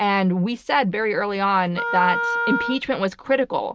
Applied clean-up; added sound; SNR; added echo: none; Wind instrument, woodwind instrument; 5 dB; none.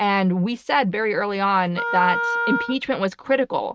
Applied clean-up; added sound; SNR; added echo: neural mask model RNNoise.